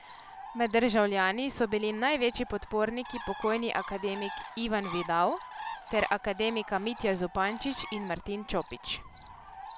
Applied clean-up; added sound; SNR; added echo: none; Bird + Cricket; 12 dB; none.